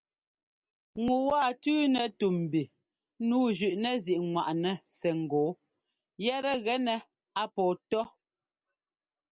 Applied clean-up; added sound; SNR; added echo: none; none; none; none.